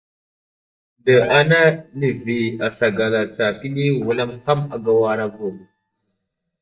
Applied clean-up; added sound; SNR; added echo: neural mask model DeepFilterNet 3.